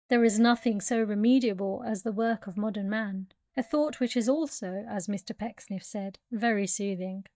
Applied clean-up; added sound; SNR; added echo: neural mask model DeepFilterNet 3.